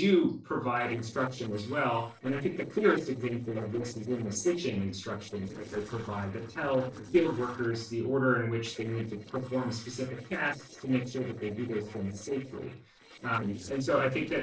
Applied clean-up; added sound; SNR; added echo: neural separator model SepFormer DNS4.